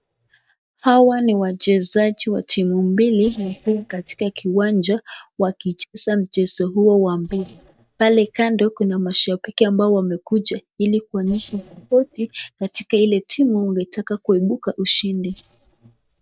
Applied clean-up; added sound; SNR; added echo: neural mask model DeepFilterNet 3.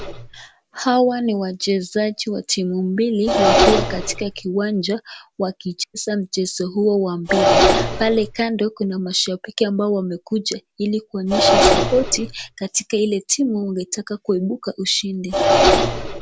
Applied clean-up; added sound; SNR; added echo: none; Engine; 1 dB; none.